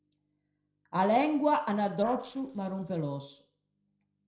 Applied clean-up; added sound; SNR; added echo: neural separator model SepFormer DNS4.